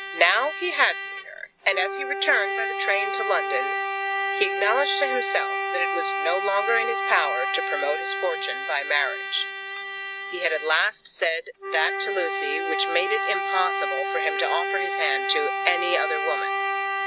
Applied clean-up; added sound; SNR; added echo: none; Wind instrument, woodwind instrument + Trumpet; 1 dB; none.